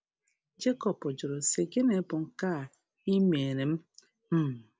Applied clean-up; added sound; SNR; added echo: none; none; none; none.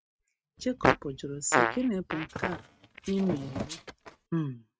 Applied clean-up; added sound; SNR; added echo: neural mask model RNNoise.